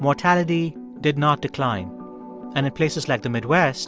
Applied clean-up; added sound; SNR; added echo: none; none; none; none.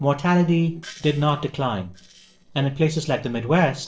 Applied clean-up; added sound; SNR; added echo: neural separator model SepFormer DNS4.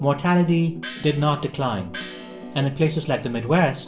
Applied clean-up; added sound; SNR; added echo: none; Gong; 17 dB; reverberation time 0.4 s.